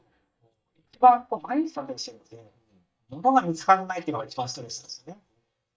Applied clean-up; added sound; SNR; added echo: neural mask model DeepFilterNet 3.